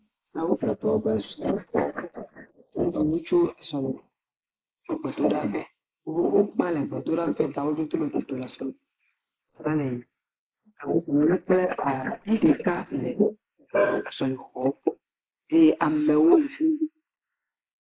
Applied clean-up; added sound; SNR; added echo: neural mask model Resemble Enhance denoiser.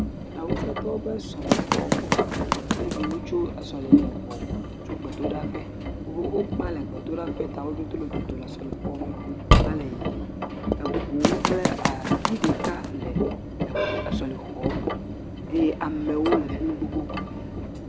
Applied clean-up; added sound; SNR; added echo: none; Run + Engine; -4 dB; none.